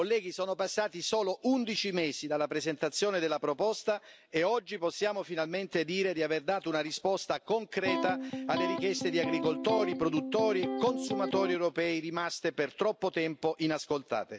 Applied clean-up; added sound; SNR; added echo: none; Electric guitar; 3 dB; none.